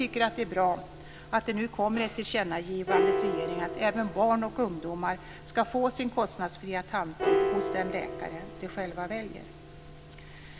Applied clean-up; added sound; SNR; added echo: none; Piano; 4 dB; none.